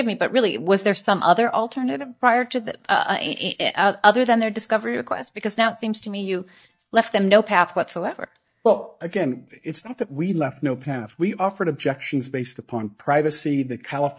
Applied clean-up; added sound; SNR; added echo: neural mask model DeepFilterNet 3.